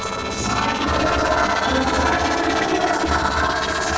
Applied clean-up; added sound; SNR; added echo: neural separator model SepFormer DNS4.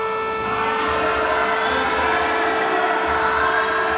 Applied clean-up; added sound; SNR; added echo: none; Wind instrument, woodwind instrument; 4 dB; reverberation time 2.1 s.